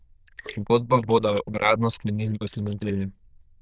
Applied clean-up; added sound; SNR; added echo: neural diffusion model UNIVERSE++.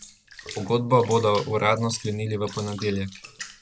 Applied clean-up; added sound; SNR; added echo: none; Bathtub (filling or washing) / Water; 17 dB; none.